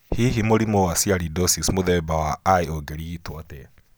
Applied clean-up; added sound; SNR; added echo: none; none; none; none.